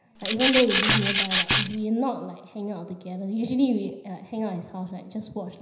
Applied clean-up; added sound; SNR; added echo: none; Rattle (instrument); -3 dB; reverberation time 0.9 s.